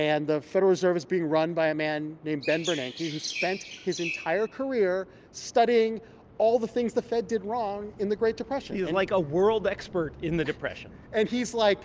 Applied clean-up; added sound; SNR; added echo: none; Chirp, tweet; 10 dB; none.